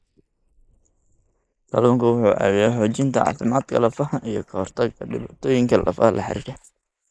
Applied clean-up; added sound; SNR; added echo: neural mask model Resemble Enhance denoiser.